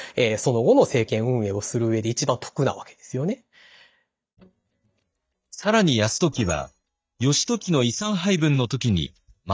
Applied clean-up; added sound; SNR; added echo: neural mask model DeepFilterNet 3.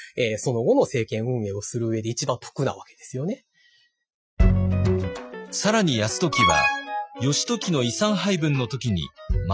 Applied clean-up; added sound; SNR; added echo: classical method Wiener filter.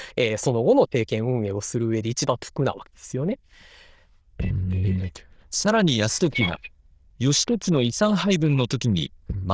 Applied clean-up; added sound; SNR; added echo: neural diffusion model UNIVERSE++.